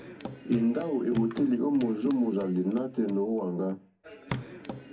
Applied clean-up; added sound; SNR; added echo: none; Hands / Wood; 13 dB; reverberation time 0.4 s.